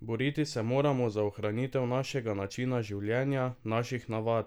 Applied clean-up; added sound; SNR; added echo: none; none; none; none.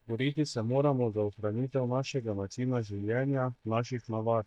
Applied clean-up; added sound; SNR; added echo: neural mask model DeepFilterNet 3.